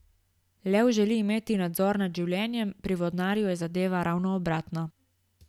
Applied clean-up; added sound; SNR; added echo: none; none; none; none.